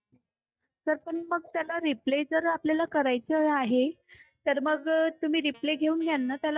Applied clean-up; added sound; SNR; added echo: neural mask model DeepFilterNet 3.